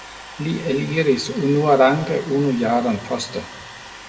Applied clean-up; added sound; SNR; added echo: none; Domestic sounds, home sounds; 17 dB; reverberation time 1.1 s.